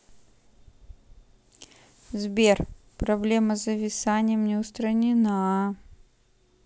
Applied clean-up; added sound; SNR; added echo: none; none; none; none.